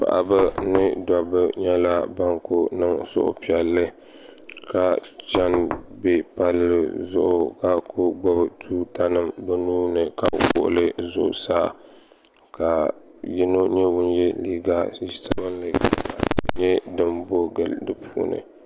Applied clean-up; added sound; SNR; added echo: none; Knock; 8 dB; none.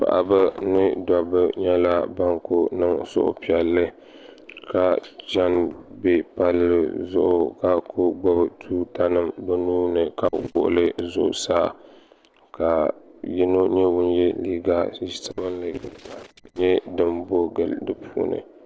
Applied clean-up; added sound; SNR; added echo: neural separator model SepFormer DNS4.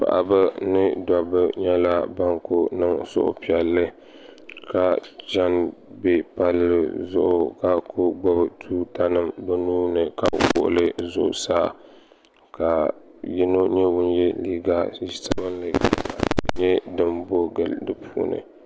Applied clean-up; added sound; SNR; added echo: none; none; none; none.